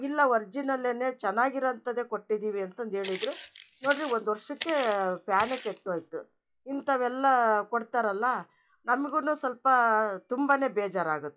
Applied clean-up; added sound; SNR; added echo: classical method log-MMSE.